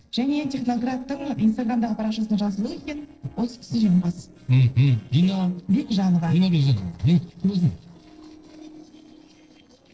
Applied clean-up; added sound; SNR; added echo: neural separator model SepFormer DNS4.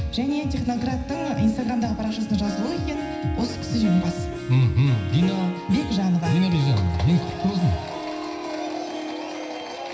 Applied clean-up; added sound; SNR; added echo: none; Harp; 10 dB; reverberation time 0.9 s.